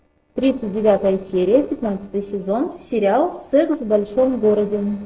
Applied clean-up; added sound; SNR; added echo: neural separator model SepFormer DNS4.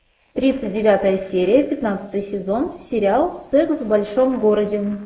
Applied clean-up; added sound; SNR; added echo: neural mask model Resemble Enhance denoiser.